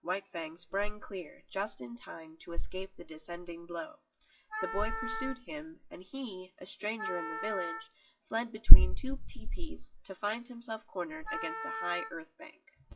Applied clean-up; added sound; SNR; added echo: classical method WPE with log-MMSE.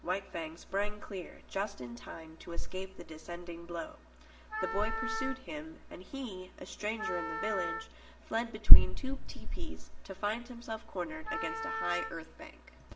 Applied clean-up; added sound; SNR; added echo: none; Wind instrument, woodwind instrument; 13 dB; reverberation time 1.6 s.